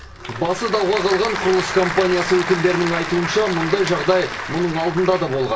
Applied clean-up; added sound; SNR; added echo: none; Applause / Crowd; 7 dB; reverberation time 0.2 s.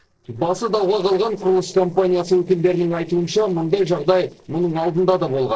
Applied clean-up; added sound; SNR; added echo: neural separator model SepFormer DNS4.